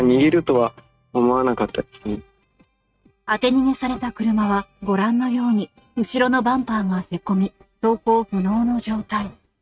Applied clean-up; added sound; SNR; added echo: neural mask model RNNoise.